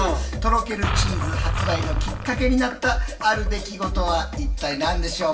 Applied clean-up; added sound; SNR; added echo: none; Engine; 3 dB; reverberation time 0.6 s.